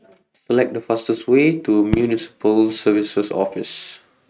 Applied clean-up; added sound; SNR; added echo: neural mask model RNNoise.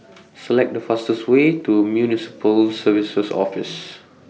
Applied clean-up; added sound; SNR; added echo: none; none; none; none.